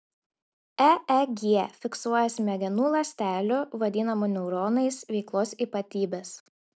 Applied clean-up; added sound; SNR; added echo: none; none; none; none.